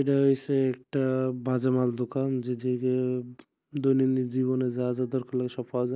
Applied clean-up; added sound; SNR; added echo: none; none; none; none.